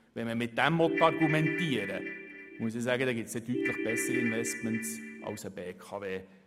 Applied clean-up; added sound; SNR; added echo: none; Ringtone / Keyboard (musical); 3 dB; none.